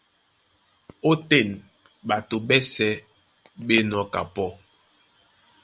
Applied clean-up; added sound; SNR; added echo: none; none; none; none.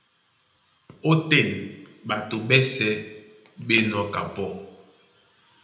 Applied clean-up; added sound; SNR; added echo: none; none; none; reverberation time 0.8 s.